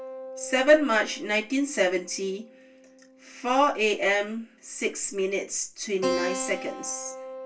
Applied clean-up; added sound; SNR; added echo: none; Keyboard (musical); 11 dB; reverberation time 0.2 s.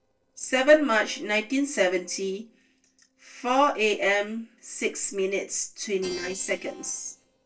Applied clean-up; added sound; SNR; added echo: neural separator model SepFormer DNS4.